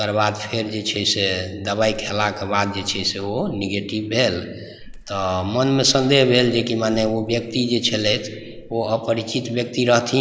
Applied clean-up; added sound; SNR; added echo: neural mask model Resemble Enhance denoiser.